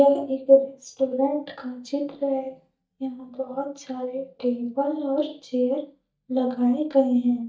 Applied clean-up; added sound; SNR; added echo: neural mask model DeepFilterNet 3.